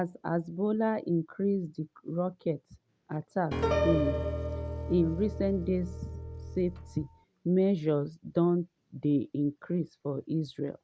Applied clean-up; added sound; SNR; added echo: none; Piano; 2 dB; none.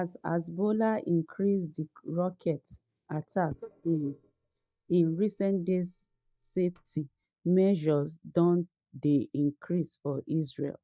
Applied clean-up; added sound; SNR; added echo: neural mask model DeepFilterNet 3.